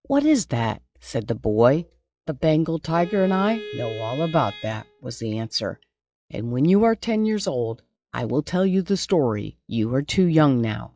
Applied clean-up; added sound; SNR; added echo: classical method log-MMSE.